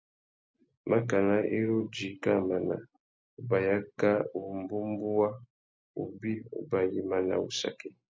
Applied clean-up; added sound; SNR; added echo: none; none; none; none.